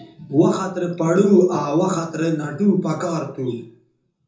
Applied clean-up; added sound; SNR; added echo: none; none; none; reverberation time 0.6 s.